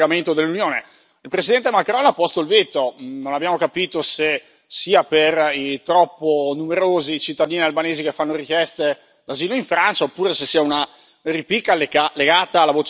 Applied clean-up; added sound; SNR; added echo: none; none; none; none.